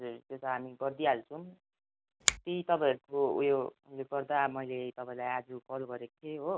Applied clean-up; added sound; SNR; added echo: none; Finger snapping; 2 dB; none.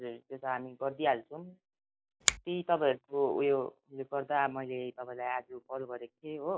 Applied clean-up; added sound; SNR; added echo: classical method log-MMSE.